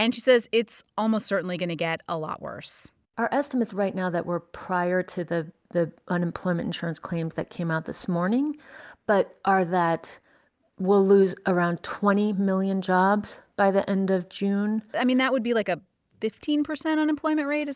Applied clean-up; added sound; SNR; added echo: none; none; none; none.